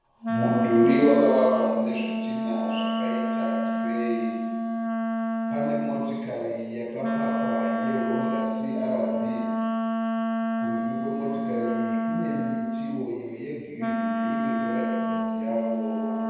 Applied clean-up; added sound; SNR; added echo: none; Wind instrument, woodwind instrument; -1 dB; reverberation time 1.2 s.